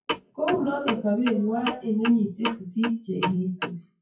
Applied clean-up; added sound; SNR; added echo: classical method WPE with log-MMSE.